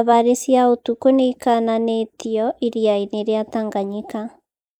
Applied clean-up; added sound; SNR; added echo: neural mask model Resemble Enhance denoiser.